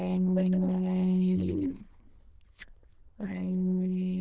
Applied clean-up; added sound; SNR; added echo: neural diffusion model UNIVERSE++.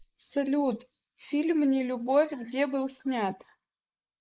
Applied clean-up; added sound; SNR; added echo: neural mask model Resemble Enhance denoiser.